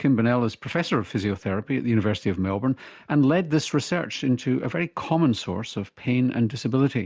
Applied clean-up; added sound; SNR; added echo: none; none; none; none.